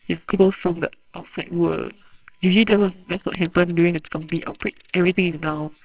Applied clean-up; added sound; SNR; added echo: neural separator model SepFormer WHAMR!.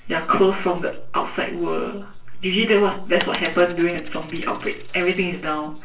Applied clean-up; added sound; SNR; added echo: neural separator model SepFormer DNS4.